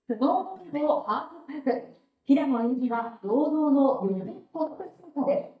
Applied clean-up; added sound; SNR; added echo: neural mask model DeepFilterNet 3.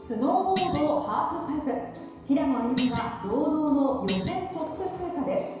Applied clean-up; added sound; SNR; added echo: none; Thump, thud; 9 dB; reverberation time 1.0 s.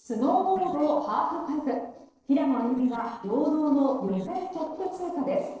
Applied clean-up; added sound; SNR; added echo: neural separator model SepFormer DNS4.